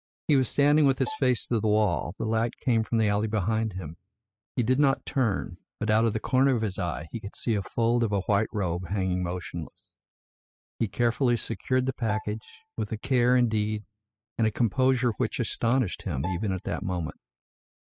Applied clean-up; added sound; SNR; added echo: classical method spectral subtraction.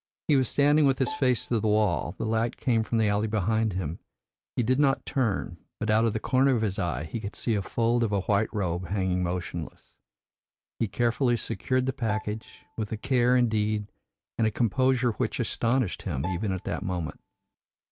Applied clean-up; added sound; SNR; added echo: none; Bowed string instrument; 16 dB; none.